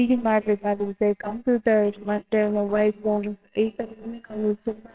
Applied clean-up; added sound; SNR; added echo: neural separator model SepFormer WHAMR!.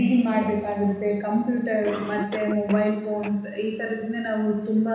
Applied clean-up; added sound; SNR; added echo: none; Cough; 17 dB; reverberation time 1.1 s.